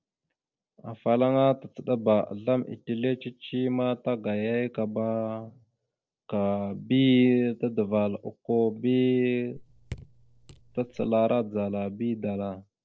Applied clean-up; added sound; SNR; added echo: neural separator model SepFormer DNS4.